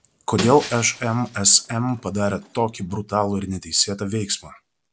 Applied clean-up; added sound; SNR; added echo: none; Shatter; 14 dB; none.